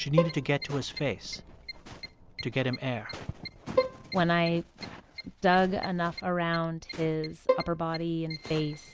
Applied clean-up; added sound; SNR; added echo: none; Bowed string instrument; 4 dB; none.